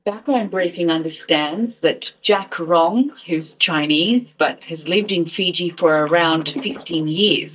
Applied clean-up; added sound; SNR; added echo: neural mask model DeepFilterNet 3.